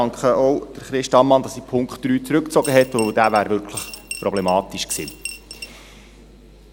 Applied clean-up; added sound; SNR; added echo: none; Coin (dropping) / Glass; 14 dB; none.